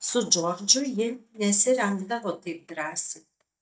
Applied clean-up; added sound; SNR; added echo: neural mask model DeepFilterNet 3.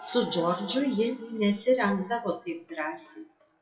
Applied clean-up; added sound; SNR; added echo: classical method WPE with log-MMSE.